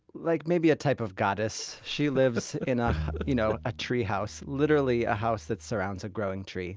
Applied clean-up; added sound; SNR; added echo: none; Bowed string instrument; 11 dB; none.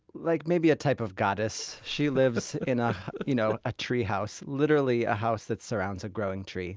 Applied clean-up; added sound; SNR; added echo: none; none; none; none.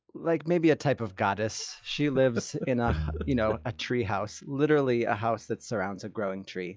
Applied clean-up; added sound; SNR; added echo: classical method log-MMSE.